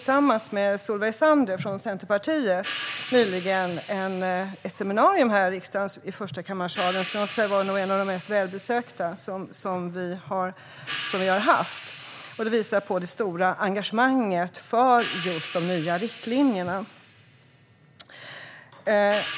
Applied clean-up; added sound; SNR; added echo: none; Crash cymbal / Hi-hat; 15 dB; none.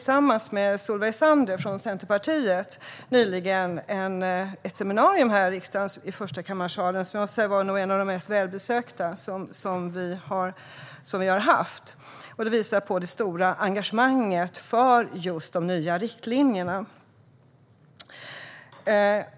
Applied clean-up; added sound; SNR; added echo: none; none; none; none.